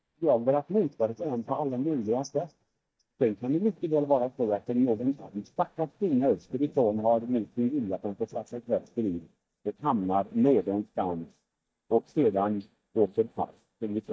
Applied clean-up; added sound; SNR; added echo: neural mask model DeepFilterNet 3.